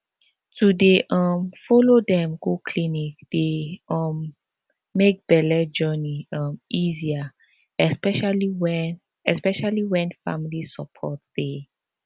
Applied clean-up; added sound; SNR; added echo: none; none; none; none.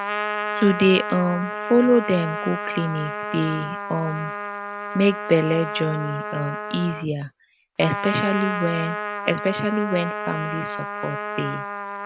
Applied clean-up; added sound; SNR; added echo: none; Trumpet; 6 dB; none.